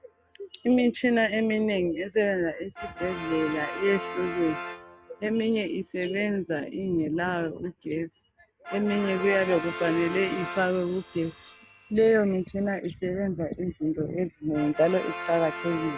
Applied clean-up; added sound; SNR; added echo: none; Brass instrument + Sawing; 13 dB; none.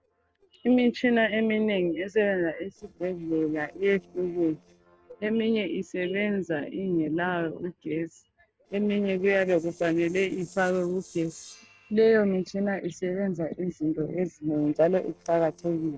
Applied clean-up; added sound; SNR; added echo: neural separator model SepFormer DNS4.